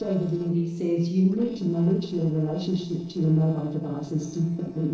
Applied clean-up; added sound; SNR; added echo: neural separator model SepFormer DNS4.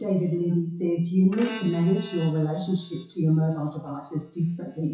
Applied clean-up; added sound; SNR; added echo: classical method WPE with log-MMSE.